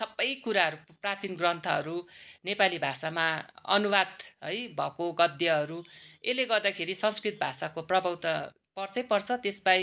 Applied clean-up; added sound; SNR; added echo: none; none; none; none.